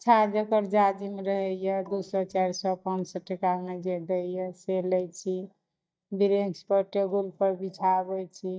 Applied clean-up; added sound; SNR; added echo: neural mask model DeepFilterNet 3.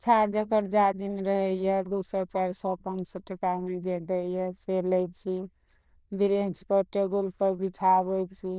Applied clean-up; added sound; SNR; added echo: neural diffusion model UNIVERSE++.